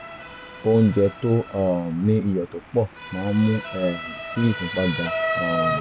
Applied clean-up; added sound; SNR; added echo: none; Motor vehicle (road) / Siren; 8 dB; none.